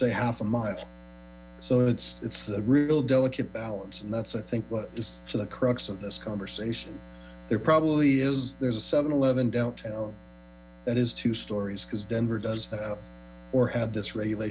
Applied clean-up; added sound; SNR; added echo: none; Domestic sounds, home sounds; 20 dB; none.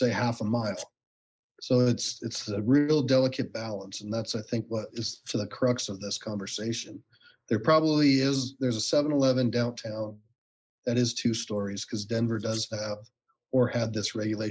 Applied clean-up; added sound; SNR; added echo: neural mask model Resemble Enhance denoiser.